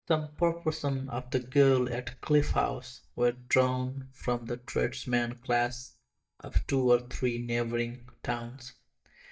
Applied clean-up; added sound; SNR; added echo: neural mask model DeepFilterNet 3.